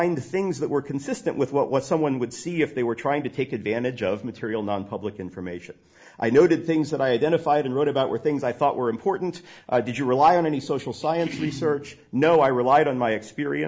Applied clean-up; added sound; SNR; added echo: none; none; none; none.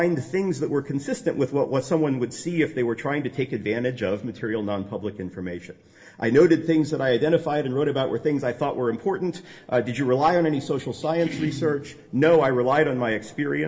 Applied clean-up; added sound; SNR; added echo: none; none; none; reverberation time 2.4 s.